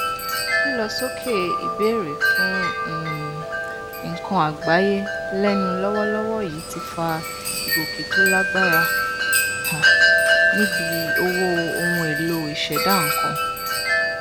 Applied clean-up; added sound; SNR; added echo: none; Wind chime; -4 dB; none.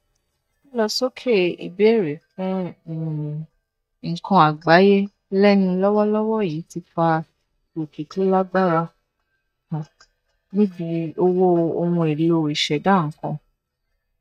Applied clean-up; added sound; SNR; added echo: neural mask model DeepFilterNet 3.